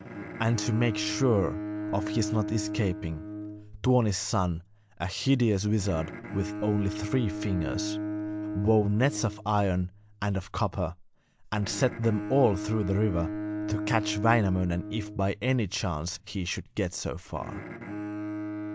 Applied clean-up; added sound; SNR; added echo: none; Bowed string instrument; 8 dB; none.